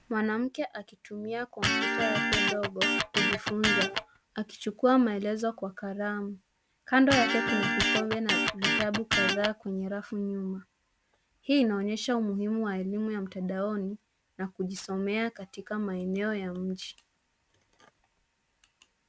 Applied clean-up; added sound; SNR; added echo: none; Electric guitar; -3 dB; none.